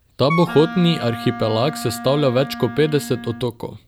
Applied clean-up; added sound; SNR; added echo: none; Wind instrument, woodwind instrument; 11 dB; none.